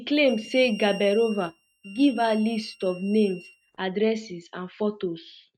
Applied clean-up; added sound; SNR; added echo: neural mask model RNNoise.